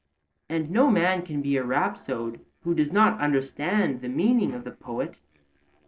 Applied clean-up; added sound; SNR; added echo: neural separator model SepFormer DNS4.